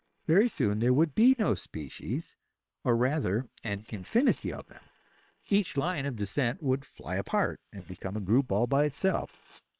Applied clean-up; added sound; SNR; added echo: neural separator model SepFormer WHAM!.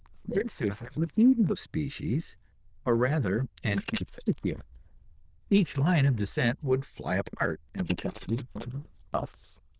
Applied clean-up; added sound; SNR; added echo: neural diffusion model UNIVERSE++.